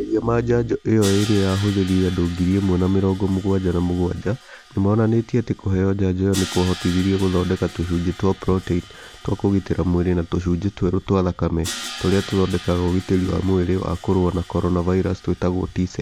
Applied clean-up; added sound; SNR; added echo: none; Crash cymbal; 17 dB; none.